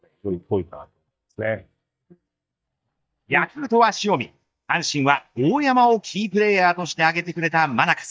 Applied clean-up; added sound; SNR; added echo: neural mask model DeepFilterNet 3.